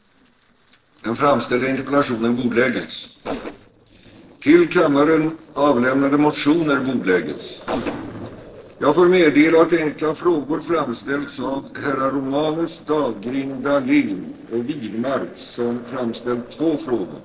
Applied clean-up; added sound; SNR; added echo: neural separator model SepFormer DNS4.